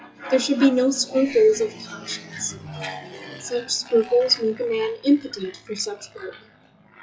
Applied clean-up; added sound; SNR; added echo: classical method WPE with log-MMSE.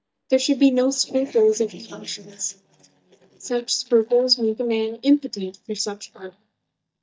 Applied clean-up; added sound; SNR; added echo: neural mask model DeepFilterNet 3.